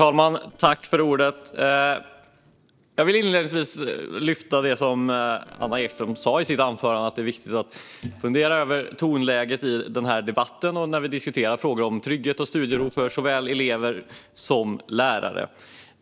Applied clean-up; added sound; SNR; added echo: neural separator model SepFormer DNS4.